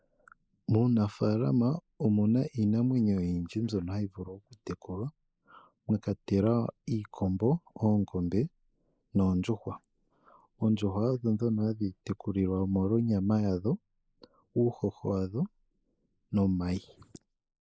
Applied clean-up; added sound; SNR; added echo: neural mask model Resemble Enhance denoiser.